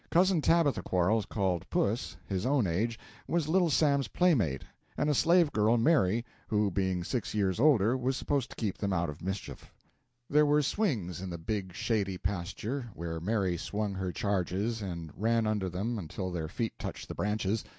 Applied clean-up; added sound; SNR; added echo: none; none; none; none.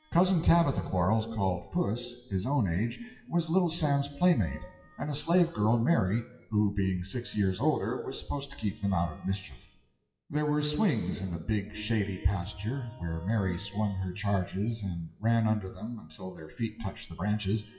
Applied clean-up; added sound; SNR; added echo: classical method WPE with log-MMSE.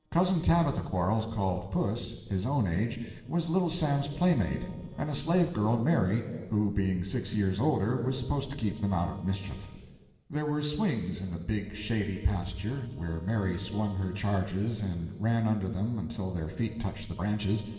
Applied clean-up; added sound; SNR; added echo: neural separator model SepFormer DNS4.